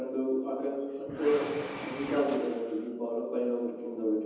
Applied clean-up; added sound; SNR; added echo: none; Engine / Mechanisms; 11 dB; reverberation time 1.1 s.